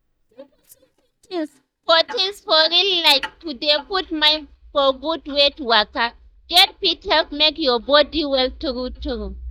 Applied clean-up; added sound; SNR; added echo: neural mask model DeepFilterNet 3.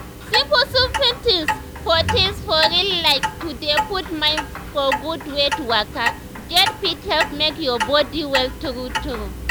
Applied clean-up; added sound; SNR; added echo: none; Clock; 6 dB; none.